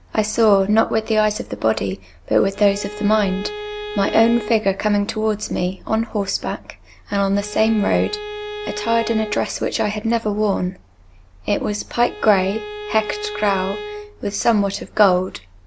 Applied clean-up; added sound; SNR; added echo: none; Bowed string instrument; 11 dB; none.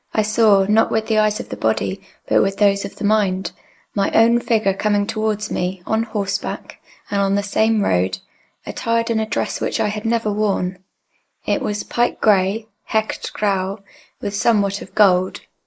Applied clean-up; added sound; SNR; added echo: neural mask model Resemble Enhance denoiser.